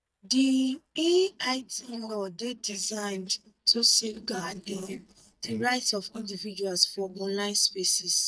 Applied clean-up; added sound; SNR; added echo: neural mask model DeepFilterNet 3.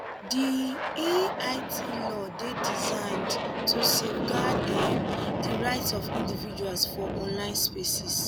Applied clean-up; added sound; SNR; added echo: none; Aircraft; 0 dB; none.